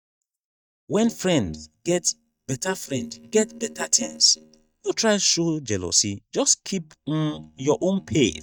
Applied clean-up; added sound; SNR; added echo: neural mask model DeepFilterNet 3.